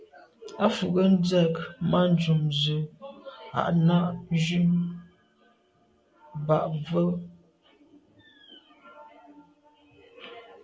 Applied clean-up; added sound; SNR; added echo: none; none; none; none.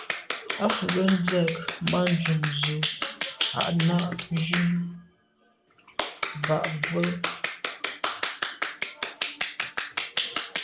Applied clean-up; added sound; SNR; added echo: none; Clapping; 2 dB; none.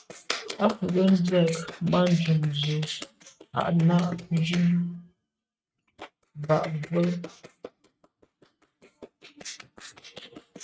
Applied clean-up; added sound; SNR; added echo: neural mask model RNNoise.